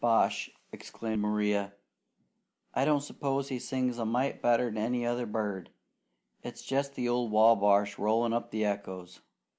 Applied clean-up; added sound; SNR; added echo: none; none; none; none.